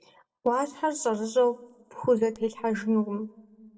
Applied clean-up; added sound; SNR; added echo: neural separator model SepFormer DNS4.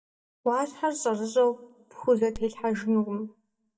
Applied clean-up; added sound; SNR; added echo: neural mask model DeepFilterNet 3.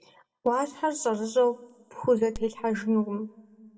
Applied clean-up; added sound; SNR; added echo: none; Crack; 19 dB; reverberation time 0.7 s.